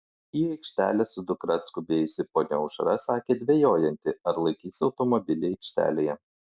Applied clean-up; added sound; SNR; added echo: none; none; none; none.